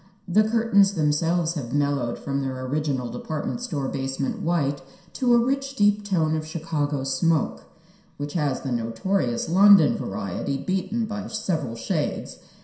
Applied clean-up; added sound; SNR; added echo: none; none; none; reverberation time 0.7 s.